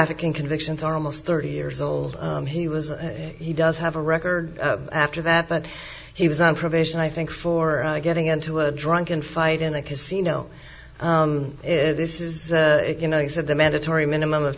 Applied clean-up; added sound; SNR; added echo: none; none; none; none.